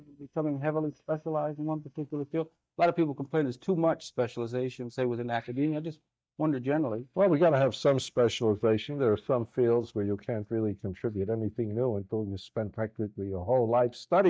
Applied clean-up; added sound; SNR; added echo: neural mask model DeepFilterNet 3.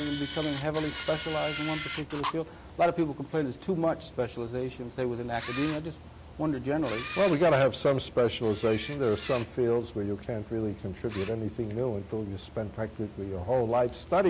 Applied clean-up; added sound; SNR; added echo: none; Camera; 8 dB; none.